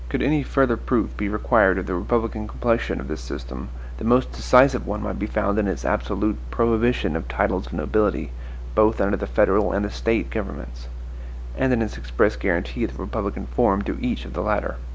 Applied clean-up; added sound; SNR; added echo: none; none; none; none.